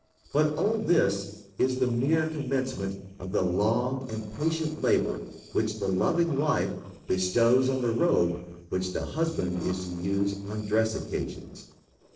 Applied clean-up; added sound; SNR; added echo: neural separator model SepFormer DNS4.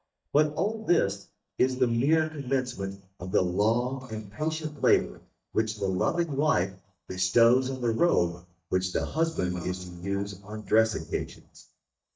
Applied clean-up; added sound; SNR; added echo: neural mask model DeepFilterNet 3.